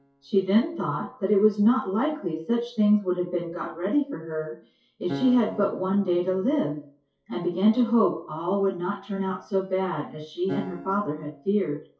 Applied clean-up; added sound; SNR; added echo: classical method WPE with log-MMSE.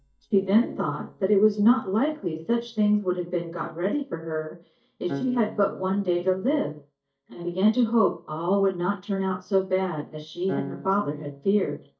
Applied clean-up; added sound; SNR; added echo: neural mask model DeepFilterNet 3.